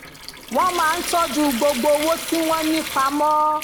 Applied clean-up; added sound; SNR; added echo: none; Trickle, dribble / Sink (filling or washing) / Water tap, faucet; 10 dB; none.